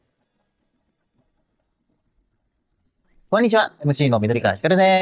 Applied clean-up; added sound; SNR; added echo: neural mask model DeepFilterNet 3.